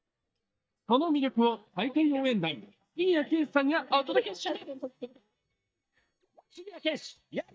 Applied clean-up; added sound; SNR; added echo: neural mask model DeepFilterNet 3.